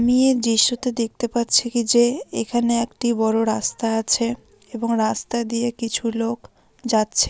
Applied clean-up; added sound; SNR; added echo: none; none; none; none.